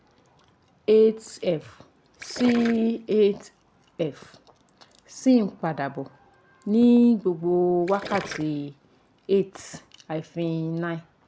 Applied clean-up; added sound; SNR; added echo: none; Gurgling; 18 dB; none.